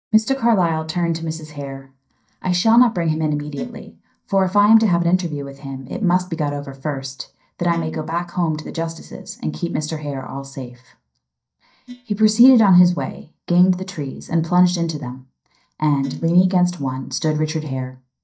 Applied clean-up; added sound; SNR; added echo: neural mask model DeepFilterNet 3.